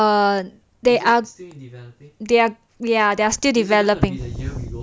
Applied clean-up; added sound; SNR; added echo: none; none; none; none.